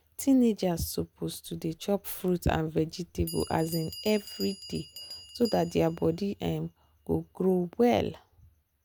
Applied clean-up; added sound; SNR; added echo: none; Bell; 19 dB; none.